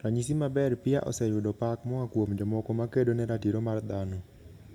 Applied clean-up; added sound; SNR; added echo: none; none; none; reverberation time 0.7 s.